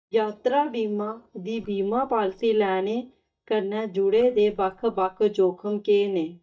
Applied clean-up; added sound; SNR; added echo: neural mask model DeepFilterNet 3.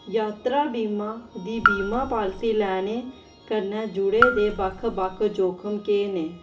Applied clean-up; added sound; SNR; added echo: none; Raindrop / Drip; 2 dB; reverberation time 0.4 s.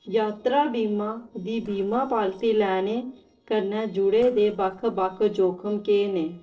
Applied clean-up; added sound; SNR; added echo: neural separator model SepFormer DNS4.